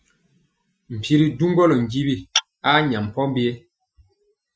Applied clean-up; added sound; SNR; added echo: classical method Wiener filter.